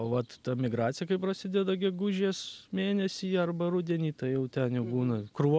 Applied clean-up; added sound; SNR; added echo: none; none; none; none.